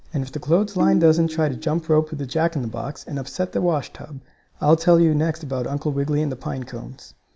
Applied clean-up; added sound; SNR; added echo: none; Tabla; 7 dB; none.